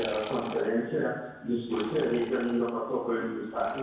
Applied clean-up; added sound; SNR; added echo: none; Liquid; 13 dB; reverberation time 1.0 s.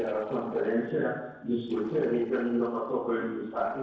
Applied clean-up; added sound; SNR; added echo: neural separator model SepFormer DNS4.